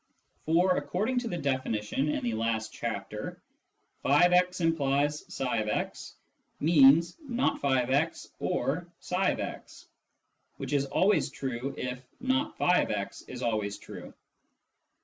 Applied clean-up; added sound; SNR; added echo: none; none; none; none.